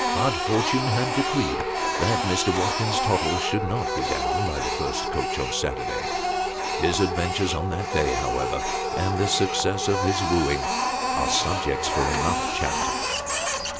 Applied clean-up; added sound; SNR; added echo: none; Printer; -1 dB; none.